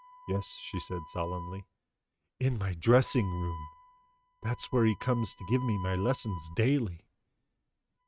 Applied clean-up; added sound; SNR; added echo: neural mask model RNNoise.